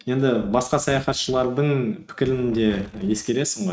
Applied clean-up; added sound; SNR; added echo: neural mask model RNNoise.